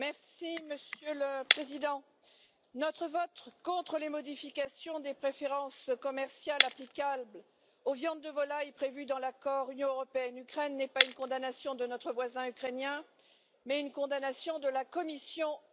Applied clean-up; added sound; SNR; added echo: none; Shatter; 1 dB; none.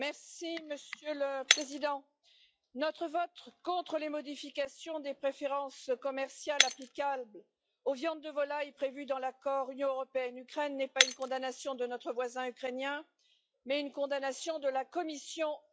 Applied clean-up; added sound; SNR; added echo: classical method log-MMSE.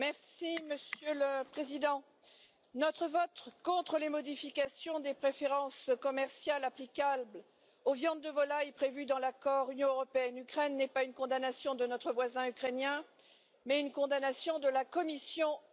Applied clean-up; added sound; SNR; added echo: none; none; none; none.